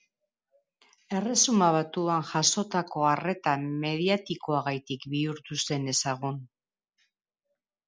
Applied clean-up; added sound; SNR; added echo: none; none; none; none.